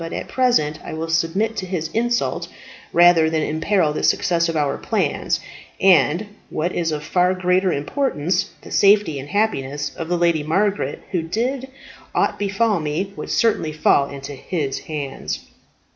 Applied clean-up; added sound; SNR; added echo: none; none; none; none.